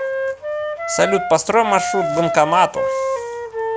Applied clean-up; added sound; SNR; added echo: none; Wind instrument, woodwind instrument; 3 dB; none.